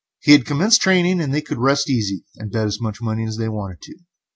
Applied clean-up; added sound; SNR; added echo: none; none; none; none.